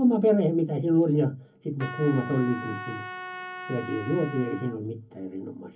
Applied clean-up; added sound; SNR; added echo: none; Trumpet; 12 dB; reverberation time 0.3 s.